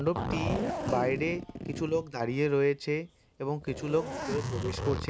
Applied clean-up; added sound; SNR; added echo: none; Zipper (clothing); 5 dB; none.